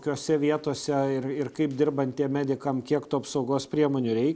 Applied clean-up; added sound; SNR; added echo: none; none; none; none.